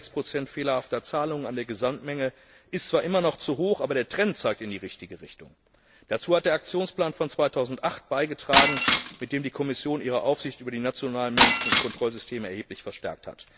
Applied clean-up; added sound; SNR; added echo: none; Shatter; -2 dB; none.